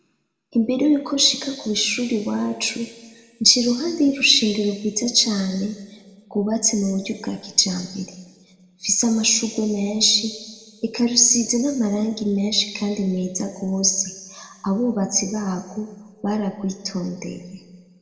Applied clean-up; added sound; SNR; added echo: none; none; none; reverberation time 1.2 s.